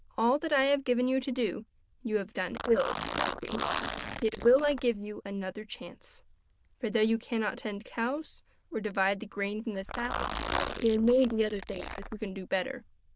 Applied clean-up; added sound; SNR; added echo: neural diffusion model UNIVERSE++.